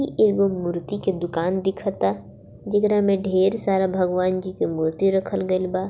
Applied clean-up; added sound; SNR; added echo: none; none; none; none.